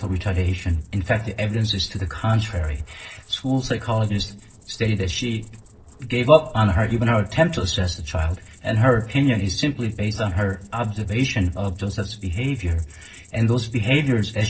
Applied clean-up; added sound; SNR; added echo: neural separator model SepFormer DNS4.